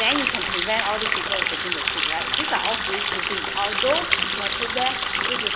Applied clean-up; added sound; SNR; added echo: none; Water tap, faucet; -4 dB; none.